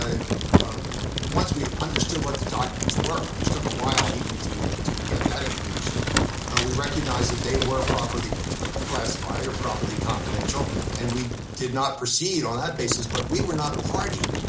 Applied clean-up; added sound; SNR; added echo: none; Fire; -3 dB; none.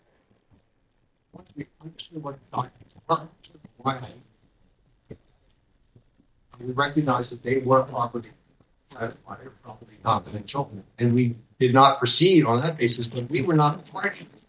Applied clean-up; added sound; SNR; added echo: neural mask model DeepFilterNet 3.